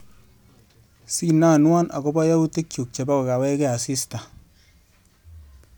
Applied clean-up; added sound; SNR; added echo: none; none; none; none.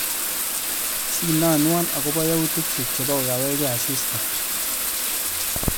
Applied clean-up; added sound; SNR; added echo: none; Bathtub (filling or washing); -2 dB; none.